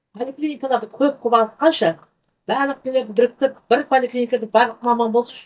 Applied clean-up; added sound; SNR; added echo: neural mask model DeepFilterNet 3.